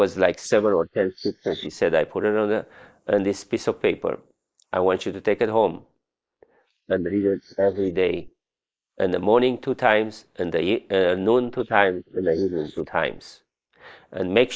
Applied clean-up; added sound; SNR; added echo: neural mask model Resemble Enhance denoiser.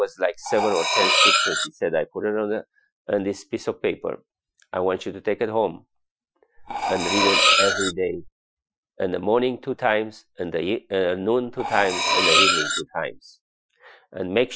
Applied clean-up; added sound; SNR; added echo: classical method Wiener filter.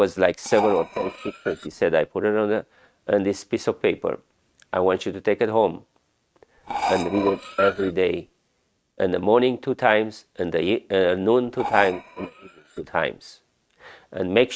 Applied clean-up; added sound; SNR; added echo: neural mask model RNNoise.